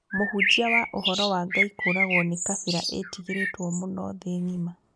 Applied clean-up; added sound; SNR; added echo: none; Bird; -2 dB; none.